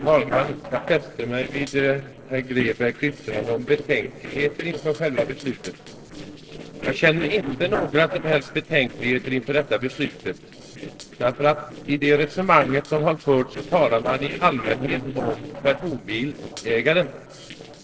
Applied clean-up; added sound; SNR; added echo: neural separator model SepFormer DNS4.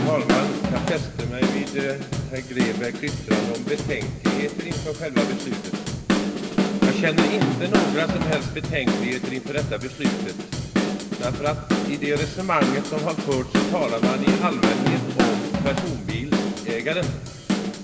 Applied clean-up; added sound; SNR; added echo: none; Drum / Drum kit; -3 dB; reverberation time 2.8 s.